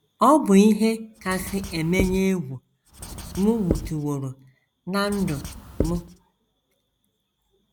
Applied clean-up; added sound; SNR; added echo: none; Writing; 8 dB; none.